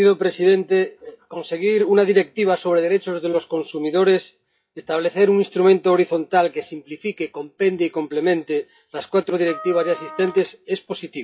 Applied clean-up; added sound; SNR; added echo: classical method WPE with log-MMSE.